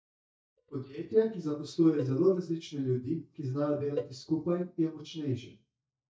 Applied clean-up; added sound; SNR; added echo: neural mask model DeepFilterNet 3.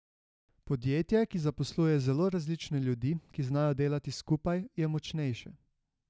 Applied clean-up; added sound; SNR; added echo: none; none; none; none.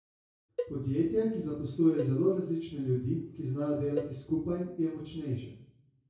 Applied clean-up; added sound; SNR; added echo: none; Cowbell; 11 dB; reverberation time 0.6 s.